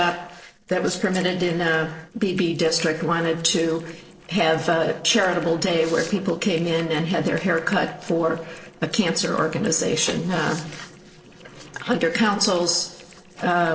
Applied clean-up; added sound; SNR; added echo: neural separator model SepFormer DNS4.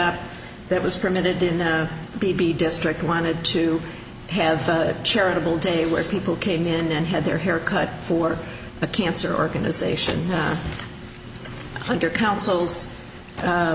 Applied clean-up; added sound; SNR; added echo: none; none; none; none.